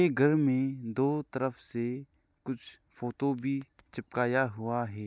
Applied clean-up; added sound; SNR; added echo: none; none; none; none.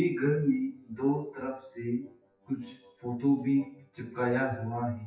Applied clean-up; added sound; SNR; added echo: classical method WPE with log-MMSE.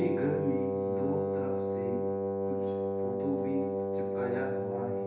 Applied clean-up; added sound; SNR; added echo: none; Wind instrument, woodwind instrument; -5 dB; reverberation time 0.9 s.